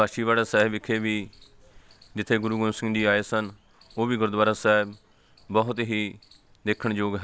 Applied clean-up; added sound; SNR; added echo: none; none; none; none.